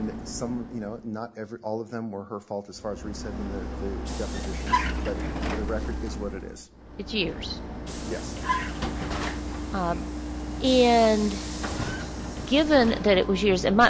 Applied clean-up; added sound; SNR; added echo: none; Vehicle; 5 dB; none.